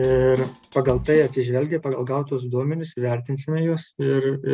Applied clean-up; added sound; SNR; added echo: none; Drum kit; 15 dB; none.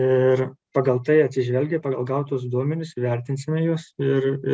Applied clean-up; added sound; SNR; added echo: none; none; none; none.